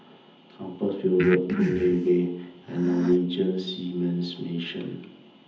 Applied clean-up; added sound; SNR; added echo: none; Breathing; 7 dB; reverberation time 0.8 s.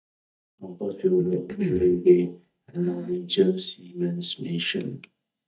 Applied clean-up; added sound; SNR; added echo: neural mask model DeepFilterNet 3.